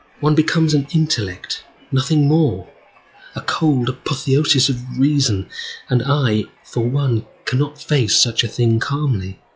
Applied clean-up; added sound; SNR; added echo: classical method log-MMSE.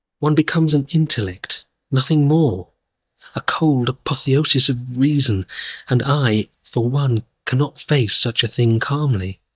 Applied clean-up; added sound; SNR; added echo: neural mask model DeepFilterNet 3.